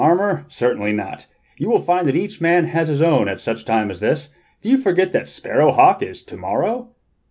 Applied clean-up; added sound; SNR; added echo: none; none; none; none.